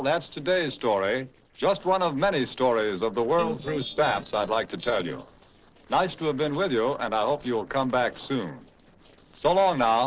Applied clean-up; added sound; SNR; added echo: neural separator model SepFormer DNS4.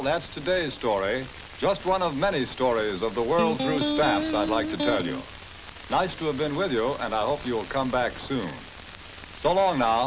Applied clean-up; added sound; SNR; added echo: none; Electric guitar; 1 dB; none.